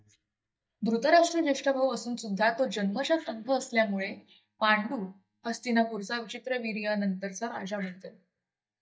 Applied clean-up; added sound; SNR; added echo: neural mask model DeepFilterNet 3.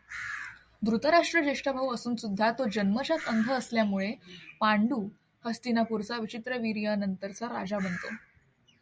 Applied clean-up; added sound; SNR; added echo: none; none; none; none.